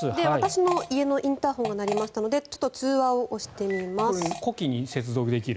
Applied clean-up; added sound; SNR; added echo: none; Fart; 11 dB; none.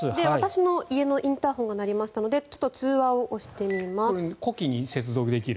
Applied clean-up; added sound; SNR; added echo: none; none; none; none.